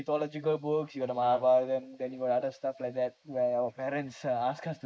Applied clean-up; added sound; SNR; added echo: neural mask model Resemble Enhance denoiser.